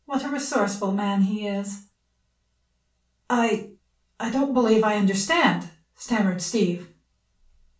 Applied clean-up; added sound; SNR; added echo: none; none; none; reverberation time 0.3 s.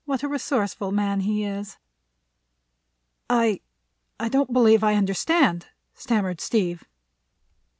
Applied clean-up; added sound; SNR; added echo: none; none; none; none.